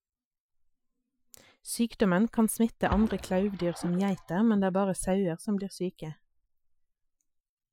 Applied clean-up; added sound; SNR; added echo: classical method Wiener filter.